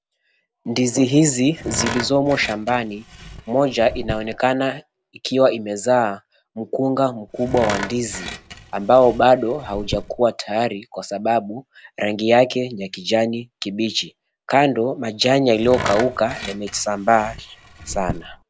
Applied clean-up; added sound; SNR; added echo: none; Tools; 11 dB; none.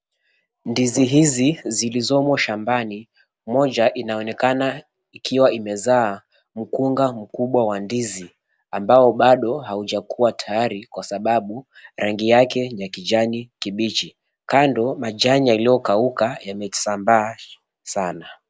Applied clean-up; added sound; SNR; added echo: none; none; none; none.